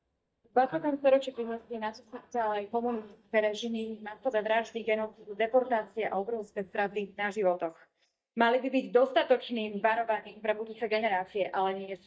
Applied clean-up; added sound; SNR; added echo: neural mask model DeepFilterNet 3.